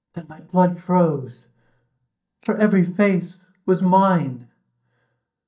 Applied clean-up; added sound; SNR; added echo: neural mask model DeepFilterNet 3.